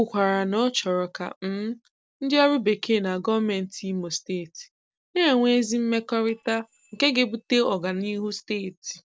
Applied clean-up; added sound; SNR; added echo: neural separator model SepFormer DNS4.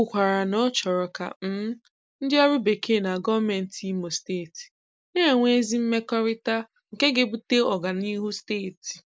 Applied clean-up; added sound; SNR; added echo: neural mask model Resemble Enhance denoiser.